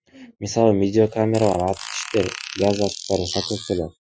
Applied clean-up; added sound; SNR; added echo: classical method Wiener filter.